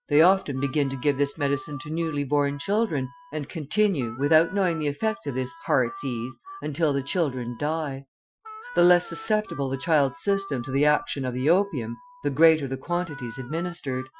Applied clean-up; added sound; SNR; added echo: classical method Wiener filter.